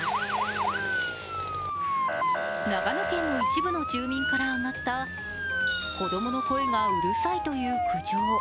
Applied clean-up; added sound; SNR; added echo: none; Motor vehicle (road) / Siren; -4 dB; none.